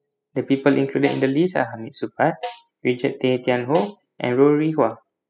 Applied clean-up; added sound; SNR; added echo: classical method spectral subtraction.